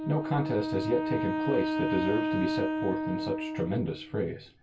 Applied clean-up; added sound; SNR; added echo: none; Wind instrument, woodwind instrument; 1 dB; reverberation time 0.2 s.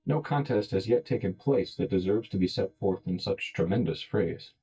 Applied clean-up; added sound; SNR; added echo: neural mask model DeepFilterNet 3.